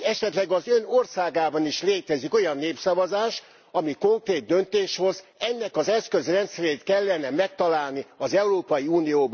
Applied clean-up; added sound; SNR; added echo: none; none; none; none.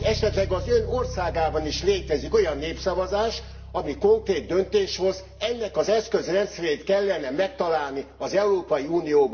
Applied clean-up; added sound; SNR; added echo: none; Bass guitar; 13 dB; reverberation time 0.7 s.